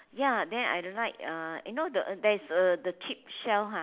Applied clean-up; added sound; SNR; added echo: none; none; none; none.